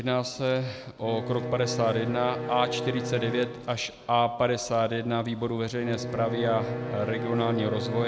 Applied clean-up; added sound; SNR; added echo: none; Bowed string instrument; 6 dB; none.